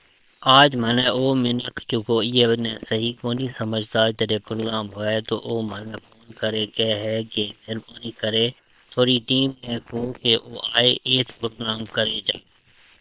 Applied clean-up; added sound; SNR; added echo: neural separator model SepFormer WHAM!.